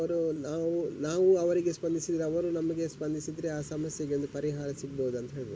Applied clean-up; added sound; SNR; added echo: none; none; none; none.